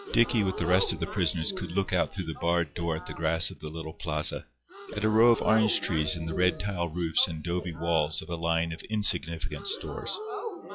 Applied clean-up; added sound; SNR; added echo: classical method log-MMSE.